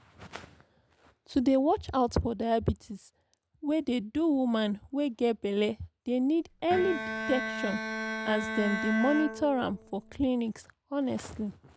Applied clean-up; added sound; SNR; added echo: none; Bowed string instrument; 5 dB; none.